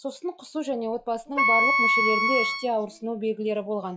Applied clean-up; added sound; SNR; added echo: classical method log-MMSE.